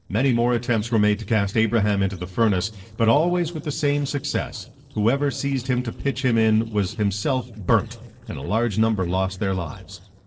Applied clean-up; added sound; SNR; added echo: neural separator model SepFormer DNS4.